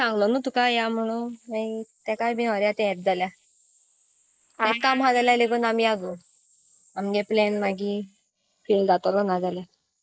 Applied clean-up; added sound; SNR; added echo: neural mask model Resemble Enhance denoiser.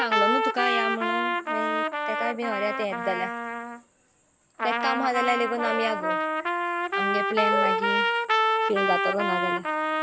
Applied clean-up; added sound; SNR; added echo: none; Trumpet; -4 dB; none.